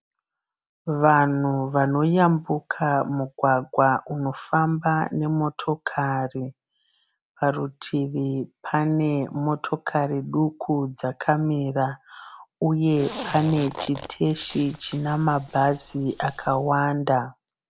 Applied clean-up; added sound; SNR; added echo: none; Zipper (clothing); 15 dB; none.